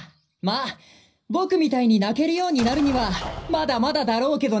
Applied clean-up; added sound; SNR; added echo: none; Explosion; 12 dB; reverberation time 0.4 s.